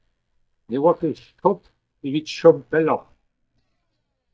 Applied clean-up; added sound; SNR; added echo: neural mask model DeepFilterNet 3.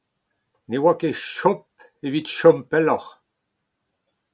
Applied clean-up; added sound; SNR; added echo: none; none; none; none.